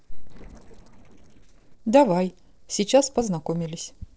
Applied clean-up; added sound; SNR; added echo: neural separator model SepFormer DNS4.